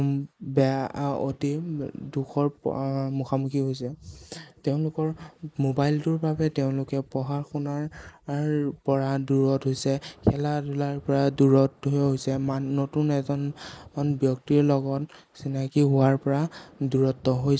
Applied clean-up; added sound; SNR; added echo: neural mask model Resemble Enhance denoiser.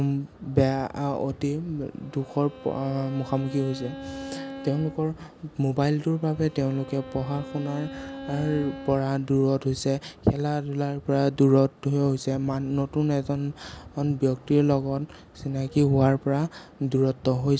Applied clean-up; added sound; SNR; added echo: none; Bowed string instrument; 14 dB; none.